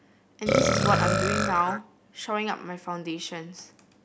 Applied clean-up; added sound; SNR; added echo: none; Burping, eructation; -3 dB; none.